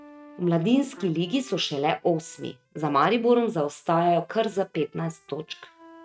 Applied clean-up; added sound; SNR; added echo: neural mask model RNNoise.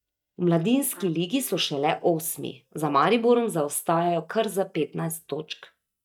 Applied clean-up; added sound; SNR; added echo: neural mask model DeepFilterNet 3.